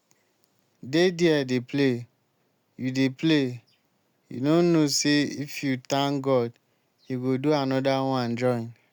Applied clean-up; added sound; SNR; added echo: none; none; none; none.